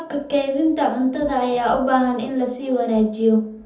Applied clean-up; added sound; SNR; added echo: none; none; none; reverberation time 0.7 s.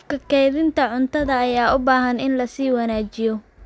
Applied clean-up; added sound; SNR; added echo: none; none; none; none.